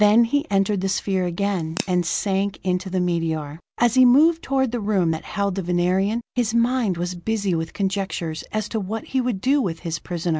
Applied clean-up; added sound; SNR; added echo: none; Crack / Crackle; 12 dB; none.